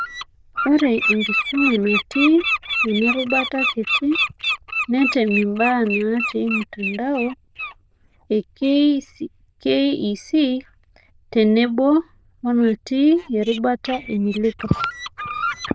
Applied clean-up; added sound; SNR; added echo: neural diffusion model UNIVERSE++.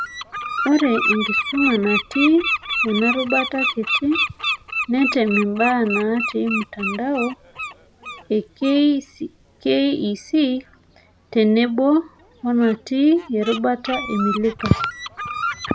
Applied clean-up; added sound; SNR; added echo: none; Bird; 6 dB; none.